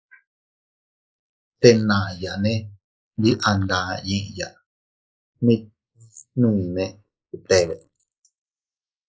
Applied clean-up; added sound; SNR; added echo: neural mask model Resemble Enhance denoiser.